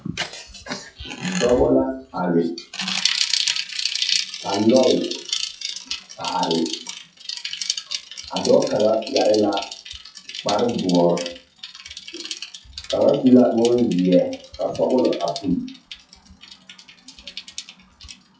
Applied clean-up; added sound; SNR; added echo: classical method WPE with log-MMSE.